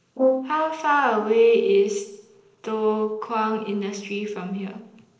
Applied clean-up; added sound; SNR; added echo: neural separator model SepFormer DNS4.